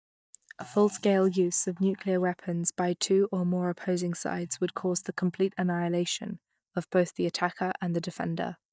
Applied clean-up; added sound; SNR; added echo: neural mask model DeepFilterNet 3.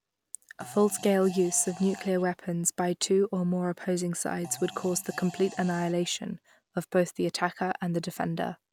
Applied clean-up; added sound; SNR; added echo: none; Fart; 18 dB; none.